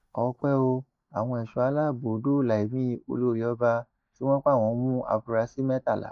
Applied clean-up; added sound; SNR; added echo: neural mask model DeepFilterNet 3.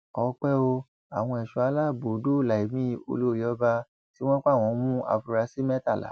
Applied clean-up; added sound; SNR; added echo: none; none; none; none.